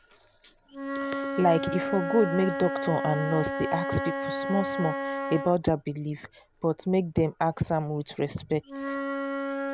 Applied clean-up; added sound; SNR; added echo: none; Wind instrument, woodwind instrument; 5 dB; none.